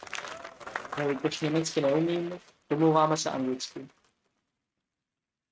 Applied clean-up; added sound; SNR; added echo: neural mask model RNNoise.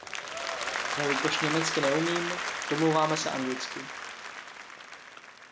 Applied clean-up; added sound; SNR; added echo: none; Applause; 2 dB; none.